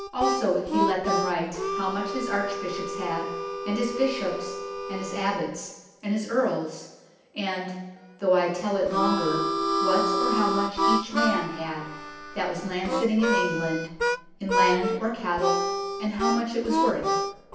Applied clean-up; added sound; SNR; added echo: none; Harmonica; 0 dB; reverberation time 0.9 s.